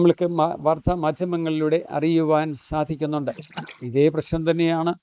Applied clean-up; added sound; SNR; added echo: neural mask model Resemble Enhance denoiser.